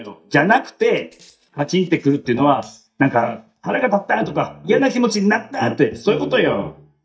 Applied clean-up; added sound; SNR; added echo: neural mask model DeepFilterNet 3.